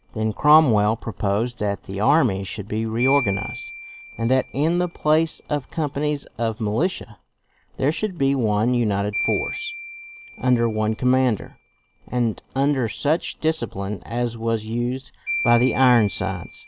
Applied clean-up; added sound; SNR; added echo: none; Marimba, xylophone; 14 dB; none.